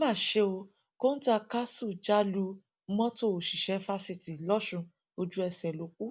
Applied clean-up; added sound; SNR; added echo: none; none; none; none.